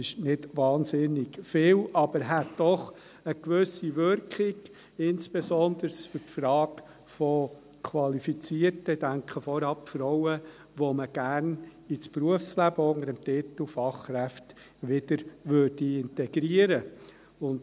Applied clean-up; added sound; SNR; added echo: none; none; none; none.